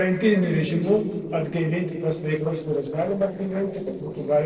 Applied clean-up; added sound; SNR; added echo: neural separator model SepFormer DNS4.